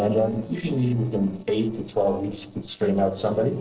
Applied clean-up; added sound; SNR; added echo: neural separator model SepFormer DNS4.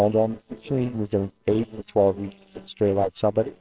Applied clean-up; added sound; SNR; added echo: neural separator model SepFormer WHAMR!.